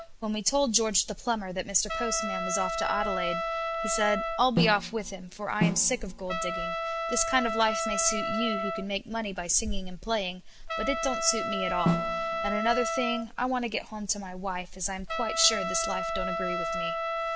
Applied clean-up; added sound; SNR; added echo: none; Snare drum + Trumpet; 2 dB; none.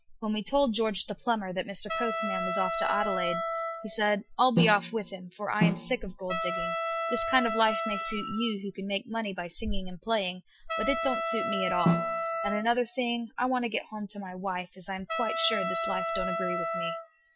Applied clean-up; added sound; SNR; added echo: classical method Wiener filter.